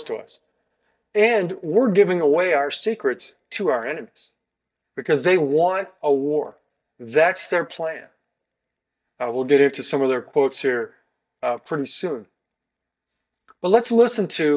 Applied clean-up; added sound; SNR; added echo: neural mask model DeepFilterNet 3.